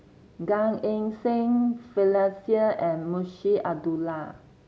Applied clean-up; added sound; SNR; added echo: none; none; none; none.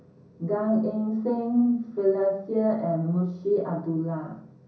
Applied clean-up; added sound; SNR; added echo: none; none; none; reverberation time 0.6 s.